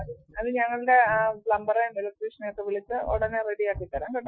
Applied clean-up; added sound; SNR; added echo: classical method Wiener filter.